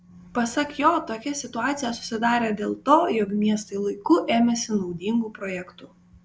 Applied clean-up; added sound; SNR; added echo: none; none; none; none.